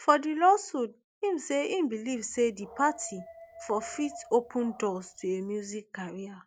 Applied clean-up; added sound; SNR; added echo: none; Dog; 19 dB; none.